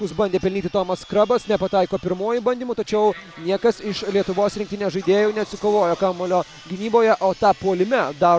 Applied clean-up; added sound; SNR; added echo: none; none; none; none.